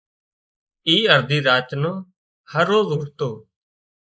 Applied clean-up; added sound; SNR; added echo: neural mask model Resemble Enhance denoiser.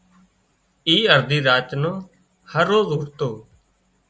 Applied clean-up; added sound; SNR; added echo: none; none; none; none.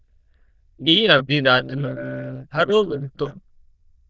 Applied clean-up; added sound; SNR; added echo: neural diffusion model UNIVERSE++.